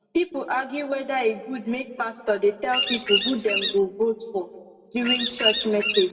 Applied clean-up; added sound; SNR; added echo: none; Bird vocalization, bird call, bird song; 0 dB; reverberation time 0.8 s.